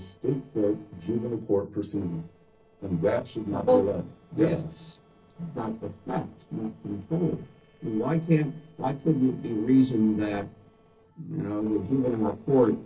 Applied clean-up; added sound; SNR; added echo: neural separator model SepFormer DNS4.